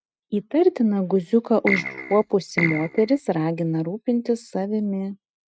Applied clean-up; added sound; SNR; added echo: neural mask model RNNoise.